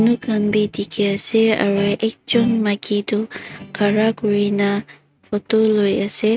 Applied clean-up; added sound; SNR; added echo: neural mask model RNNoise.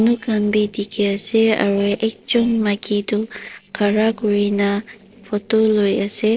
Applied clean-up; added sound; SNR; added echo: neural separator model SepFormer DNS4.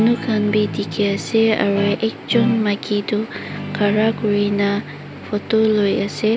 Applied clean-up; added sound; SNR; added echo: none; Guitar; 11 dB; none.